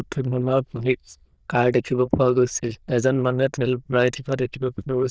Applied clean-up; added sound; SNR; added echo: neural diffusion model UNIVERSE++.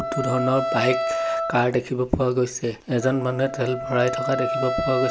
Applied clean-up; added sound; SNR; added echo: none; Wind instrument, woodwind instrument; 4 dB; none.